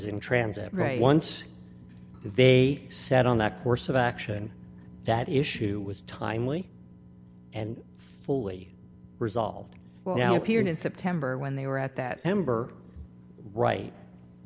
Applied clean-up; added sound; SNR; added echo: none; none; none; none.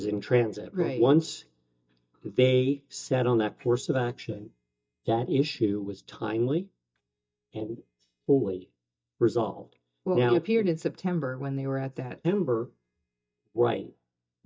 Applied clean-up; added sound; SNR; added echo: neural mask model DeepFilterNet 3.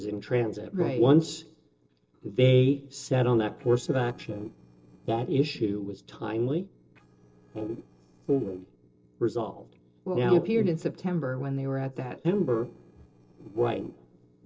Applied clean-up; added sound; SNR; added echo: neural separator model SepFormer DNS4.